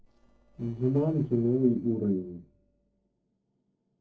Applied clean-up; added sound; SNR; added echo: neural separator model SepFormer DNS4.